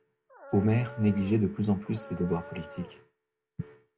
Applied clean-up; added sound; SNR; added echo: none; Dog; 17 dB; none.